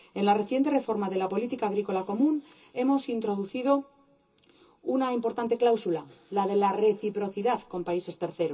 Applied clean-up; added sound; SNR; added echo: none; none; none; reverberation time 0.2 s.